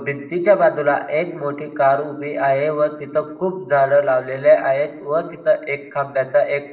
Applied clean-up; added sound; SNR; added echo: none; none; none; reverberation time 0.9 s.